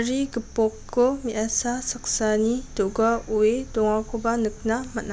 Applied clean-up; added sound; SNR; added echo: none; none; none; none.